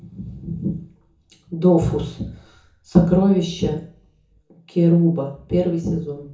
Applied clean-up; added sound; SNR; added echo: none; none; none; reverberation time 0.6 s.